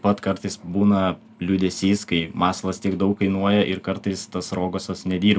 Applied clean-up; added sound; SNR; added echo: none; none; none; none.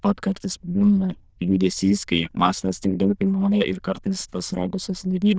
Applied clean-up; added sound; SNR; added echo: neural diffusion model UNIVERSE++.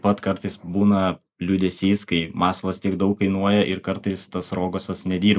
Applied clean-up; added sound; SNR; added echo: neural mask model Resemble Enhance denoiser.